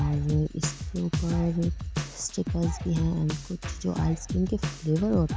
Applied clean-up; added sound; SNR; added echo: none; Drum kit; 4 dB; none.